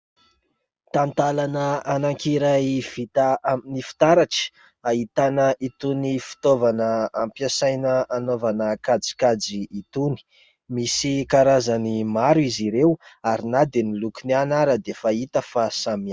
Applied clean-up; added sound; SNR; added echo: none; none; none; none.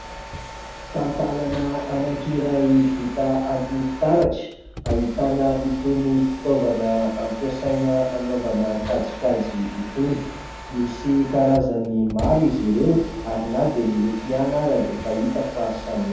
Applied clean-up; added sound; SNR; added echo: none; Mechanisms; 12 dB; reverberation time 0.9 s.